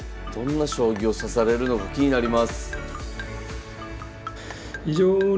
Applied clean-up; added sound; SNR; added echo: none; Marimba, xylophone; 16 dB; none.